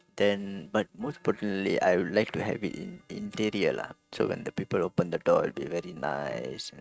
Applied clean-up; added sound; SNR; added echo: neural mask model RNNoise.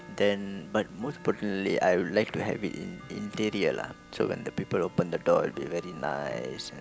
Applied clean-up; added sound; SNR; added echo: none; Tick-tock / Bell; 19 dB; none.